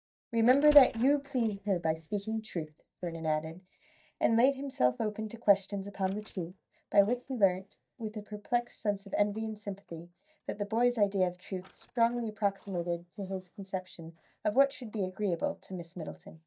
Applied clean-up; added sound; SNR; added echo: neural mask model DeepFilterNet 3.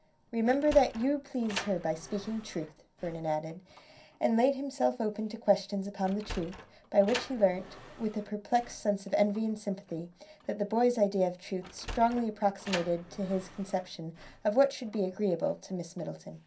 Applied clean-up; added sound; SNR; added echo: none; Sliding door; 16 dB; reverberation time 0.3 s.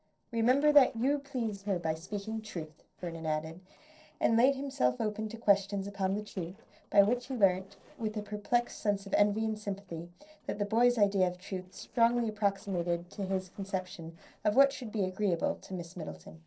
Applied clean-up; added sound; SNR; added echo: neural separator model SepFormer DNS4.